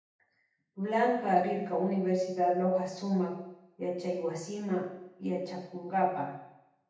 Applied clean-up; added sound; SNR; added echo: none; none; none; reverberation time 0.8 s.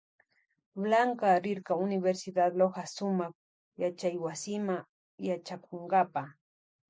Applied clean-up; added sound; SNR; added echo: none; none; none; none.